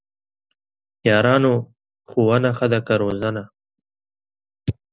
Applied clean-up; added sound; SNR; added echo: none; none; none; none.